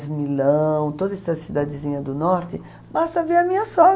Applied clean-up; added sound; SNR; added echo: none; none; none; none.